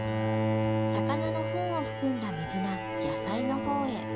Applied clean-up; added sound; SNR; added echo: none; Bowed string instrument; -3 dB; reverberation time 1.4 s.